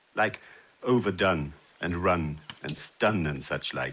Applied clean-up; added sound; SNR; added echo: neural mask model Resemble Enhance denoiser.